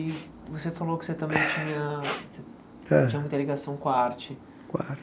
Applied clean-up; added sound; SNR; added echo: none; none; none; none.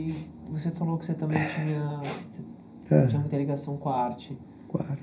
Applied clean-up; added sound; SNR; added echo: none; none; none; reverberation time 0.5 s.